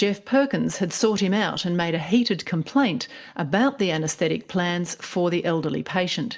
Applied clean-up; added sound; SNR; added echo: none; none; none; reverberation time 0.4 s.